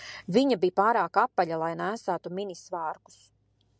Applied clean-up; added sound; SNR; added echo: none; none; none; none.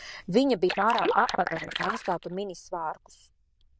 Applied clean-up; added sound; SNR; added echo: neural diffusion model UNIVERSE++.